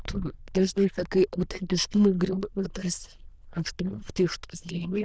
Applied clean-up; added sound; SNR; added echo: neural diffusion model UNIVERSE++.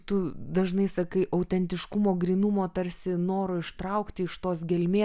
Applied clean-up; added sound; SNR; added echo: none; none; none; none.